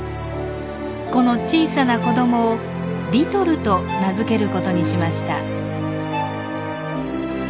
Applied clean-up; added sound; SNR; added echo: none; Bowed string instrument; 14 dB; none.